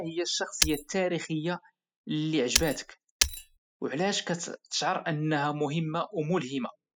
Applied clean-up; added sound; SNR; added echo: classical method spectral subtraction.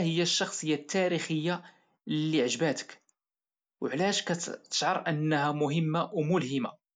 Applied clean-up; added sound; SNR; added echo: none; none; none; none.